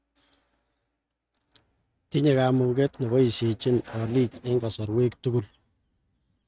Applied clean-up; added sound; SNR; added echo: neural mask model RNNoise.